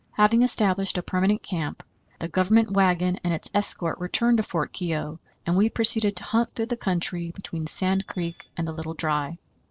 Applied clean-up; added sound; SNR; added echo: neural separator model SepFormer DNS4.